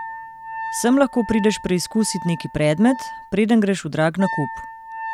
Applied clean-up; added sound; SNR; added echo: none; Wind instrument, woodwind instrument; 12 dB; none.